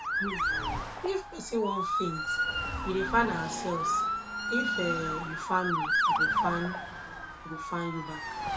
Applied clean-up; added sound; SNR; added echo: none; Motor vehicle (road) / Siren; -3 dB; reverberation time 0.3 s.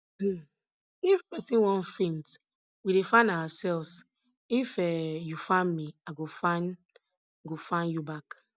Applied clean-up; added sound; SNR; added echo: none; none; none; none.